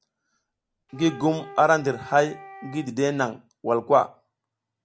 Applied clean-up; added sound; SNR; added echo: none; Wind instrument, woodwind instrument; 18 dB; none.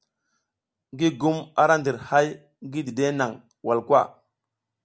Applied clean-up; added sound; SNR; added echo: none; none; none; none.